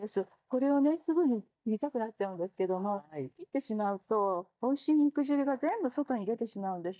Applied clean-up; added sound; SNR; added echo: neural mask model DeepFilterNet 3.